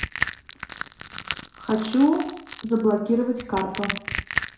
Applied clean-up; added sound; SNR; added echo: none; Crushing; 6 dB; reverberation time 0.6 s.